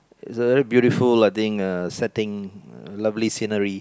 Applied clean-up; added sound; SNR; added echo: none; none; none; none.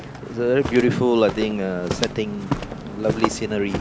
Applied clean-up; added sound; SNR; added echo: none; Walk, footsteps; 7 dB; none.